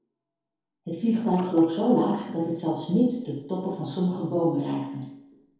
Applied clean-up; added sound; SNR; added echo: neural separator model SepFormer DNS4.